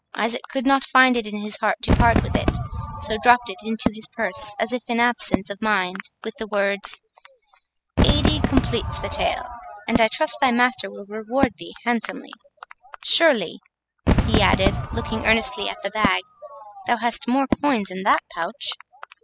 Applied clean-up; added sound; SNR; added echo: classical method spectral subtraction.